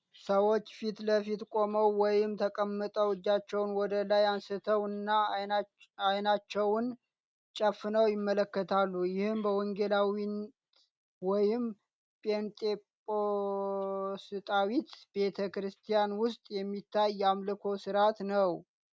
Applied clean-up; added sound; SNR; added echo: none; none; none; none.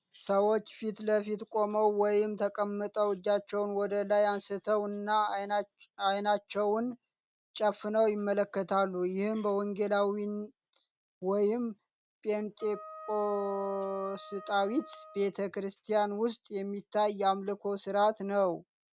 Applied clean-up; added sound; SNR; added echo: none; Wind instrument, woodwind instrument; 16 dB; none.